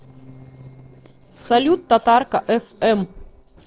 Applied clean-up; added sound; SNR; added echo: neural separator model SepFormer DNS4.